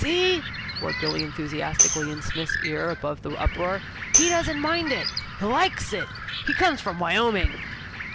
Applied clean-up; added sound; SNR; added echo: none; Bird + Tambourine; 2 dB; none.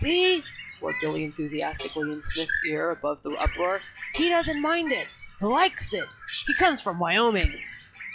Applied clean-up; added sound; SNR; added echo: classical method log-MMSE.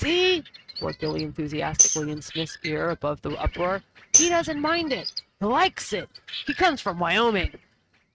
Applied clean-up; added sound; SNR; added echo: neural mask model RNNoise.